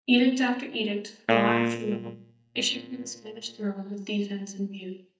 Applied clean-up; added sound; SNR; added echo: neural mask model DeepFilterNet 3.